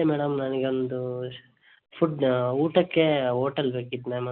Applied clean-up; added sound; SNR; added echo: none; none; none; none.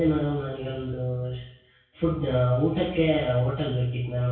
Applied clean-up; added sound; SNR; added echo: none; none; none; reverberation time 0.6 s.